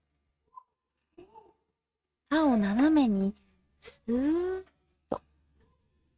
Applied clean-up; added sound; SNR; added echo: neural mask model RNNoise.